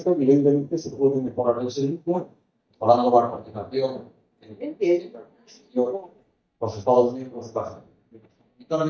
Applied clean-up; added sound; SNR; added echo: neural mask model DeepFilterNet 3.